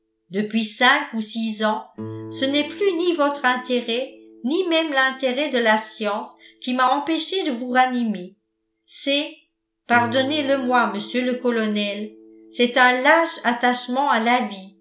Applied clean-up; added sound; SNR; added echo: none; Guitar; 20 dB; none.